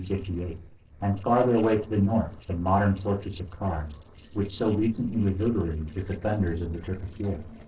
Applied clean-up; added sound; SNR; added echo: neural separator model SepFormer DNS4.